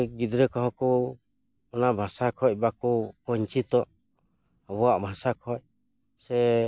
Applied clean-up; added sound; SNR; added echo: none; none; none; none.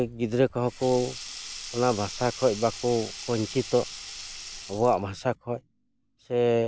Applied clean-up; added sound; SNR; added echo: none; Sink (filling or washing); 14 dB; none.